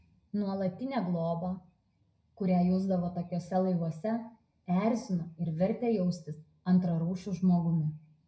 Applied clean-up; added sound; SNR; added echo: none; none; none; reverberation time 0.4 s.